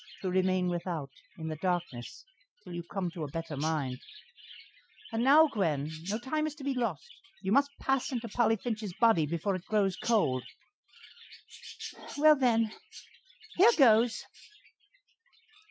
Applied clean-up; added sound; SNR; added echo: none; Chirp, tweet; 19 dB; none.